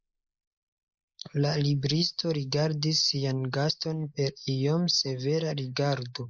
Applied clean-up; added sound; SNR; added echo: neural mask model Resemble Enhance denoiser.